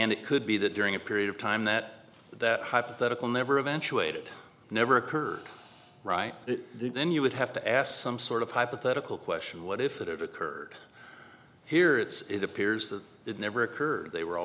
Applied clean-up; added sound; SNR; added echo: none; none; none; none.